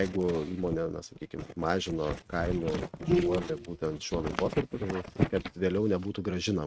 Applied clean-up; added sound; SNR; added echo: neural mask model RNNoise.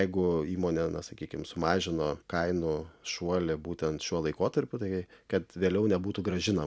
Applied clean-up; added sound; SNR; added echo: none; none; none; none.